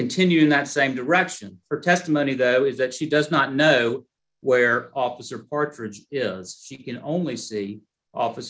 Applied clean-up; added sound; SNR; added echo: none; none; none; none.